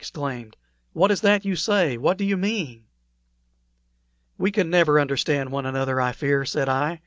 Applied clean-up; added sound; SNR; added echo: none; none; none; none.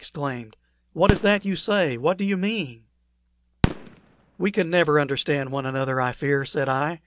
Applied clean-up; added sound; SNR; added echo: none; Fireworks; 6 dB; none.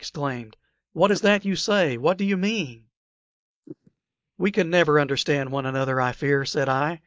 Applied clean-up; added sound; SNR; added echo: neural mask model Resemble Enhance denoiser.